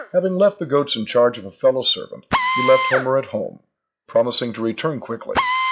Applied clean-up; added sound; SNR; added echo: classical method log-MMSE.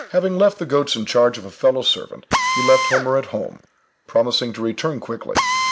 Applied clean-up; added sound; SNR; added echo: none; Drill; 5 dB; none.